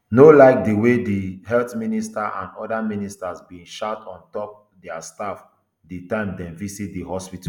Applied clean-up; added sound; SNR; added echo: none; none; none; none.